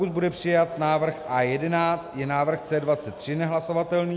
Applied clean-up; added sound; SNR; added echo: none; none; none; none.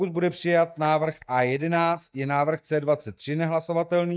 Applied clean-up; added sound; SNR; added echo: neural mask model DeepFilterNet 3.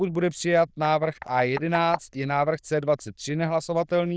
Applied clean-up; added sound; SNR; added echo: neural diffusion model UNIVERSE++.